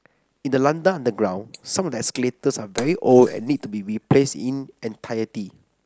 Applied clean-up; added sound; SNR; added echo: neural mask model Resemble Enhance denoiser.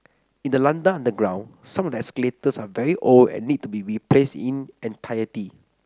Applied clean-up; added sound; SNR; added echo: none; none; none; none.